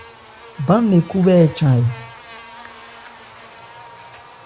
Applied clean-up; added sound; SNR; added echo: none; Buzz; 20 dB; none.